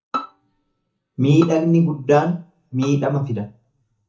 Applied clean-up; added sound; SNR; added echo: neural mask model DeepFilterNet 3.